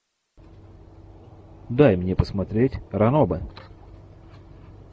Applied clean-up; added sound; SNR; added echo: none; none; none; none.